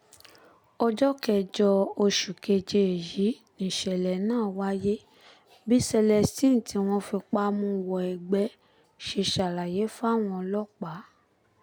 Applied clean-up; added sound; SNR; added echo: none; none; none; none.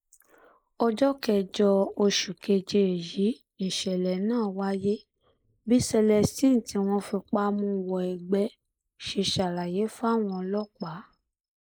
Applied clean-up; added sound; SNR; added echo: neural mask model Resemble Enhance denoiser.